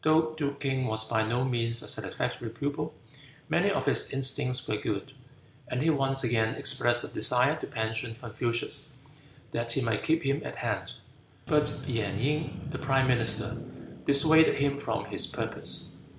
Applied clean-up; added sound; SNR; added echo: none; none; none; none.